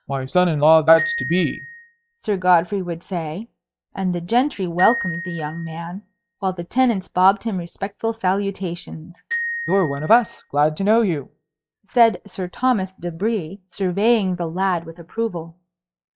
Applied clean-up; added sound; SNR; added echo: classical method log-MMSE.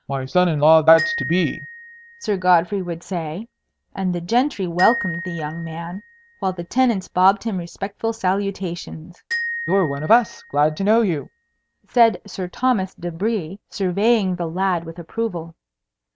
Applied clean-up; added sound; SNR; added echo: none; Glockenspiel; 12 dB; none.